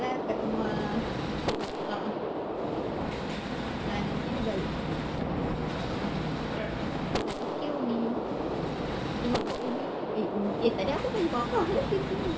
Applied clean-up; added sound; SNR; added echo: none; Gunshot, gunfire; -3 dB; none.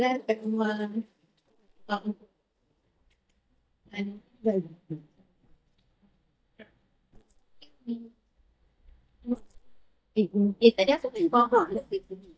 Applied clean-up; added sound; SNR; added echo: neural mask model DeepFilterNet 3.